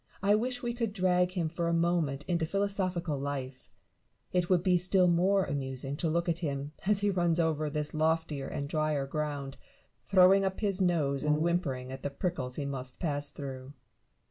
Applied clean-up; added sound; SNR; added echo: none; Brass instrument; 7 dB; none.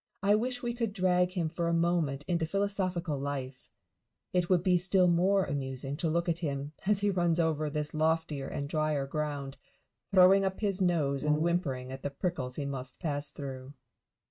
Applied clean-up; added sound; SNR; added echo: neural mask model RNNoise.